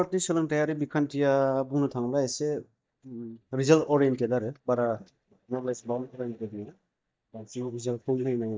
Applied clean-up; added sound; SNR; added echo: neural mask model DeepFilterNet 3.